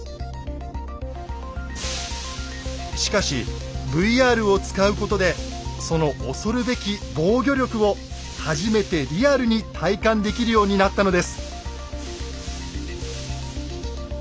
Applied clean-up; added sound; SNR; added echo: none; none; none; none.